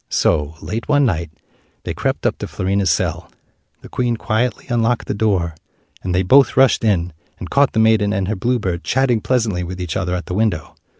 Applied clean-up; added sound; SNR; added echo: none; none; none; none.